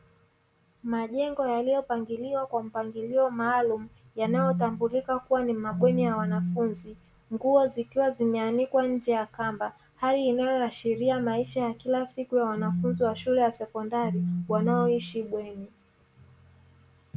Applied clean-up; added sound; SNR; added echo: none; Telephone; 4 dB; none.